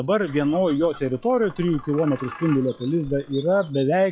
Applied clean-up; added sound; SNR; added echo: classical method log-MMSE.